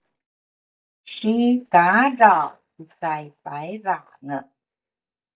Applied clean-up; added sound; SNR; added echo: neural mask model DeepFilterNet 3.